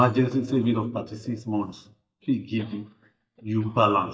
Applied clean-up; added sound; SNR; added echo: neural mask model DeepFilterNet 3.